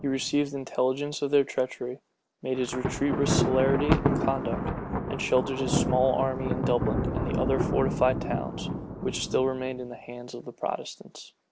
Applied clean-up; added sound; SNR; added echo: none; Thunder; 2 dB; none.